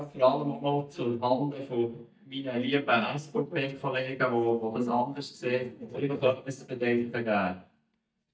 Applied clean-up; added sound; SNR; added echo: neural mask model DeepFilterNet 3.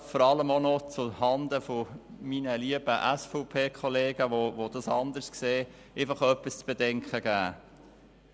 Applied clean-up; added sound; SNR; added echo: none; none; none; none.